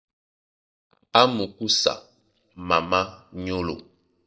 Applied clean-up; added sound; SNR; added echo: neural mask model DeepFilterNet 3.